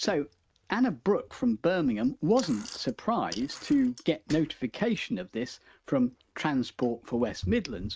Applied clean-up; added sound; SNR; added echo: neural mask model RNNoise.